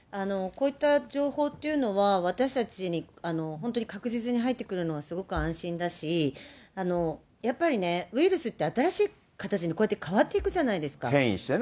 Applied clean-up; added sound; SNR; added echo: none; none; none; none.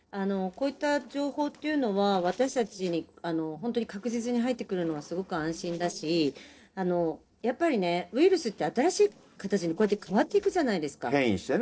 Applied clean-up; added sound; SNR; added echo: neural separator model SepFormer DNS4.